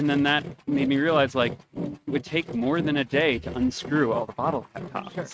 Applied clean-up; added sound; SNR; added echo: neural mask model RNNoise.